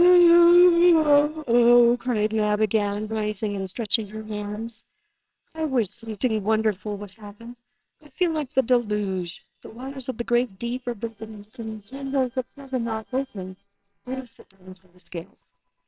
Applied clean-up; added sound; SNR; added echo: neural separator model SepFormer WHAMR!.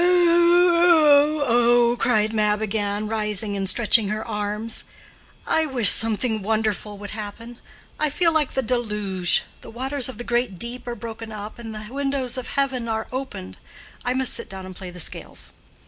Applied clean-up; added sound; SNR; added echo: none; none; none; none.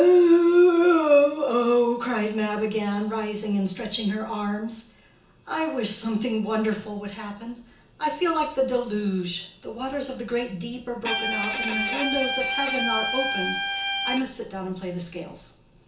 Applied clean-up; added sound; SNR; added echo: none; Bowed string instrument; 3 dB; reverberation time 0.7 s.